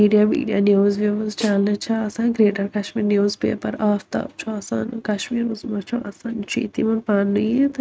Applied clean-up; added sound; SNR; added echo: neural mask model RNNoise.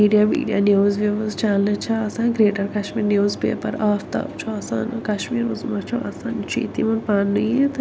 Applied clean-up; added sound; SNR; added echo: none; none; none; none.